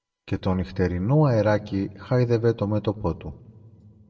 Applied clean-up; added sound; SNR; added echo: none; none; none; reverberation time 0.6 s.